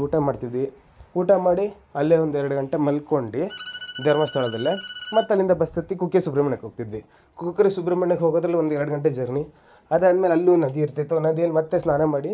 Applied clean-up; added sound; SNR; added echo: none; Bowed string instrument; 16 dB; none.